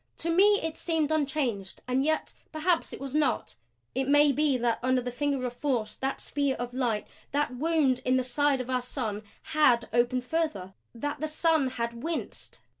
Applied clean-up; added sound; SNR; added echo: none; none; none; none.